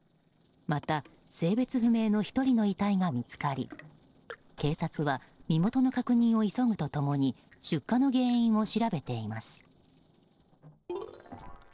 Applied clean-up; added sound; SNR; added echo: neural separator model SepFormer DNS4.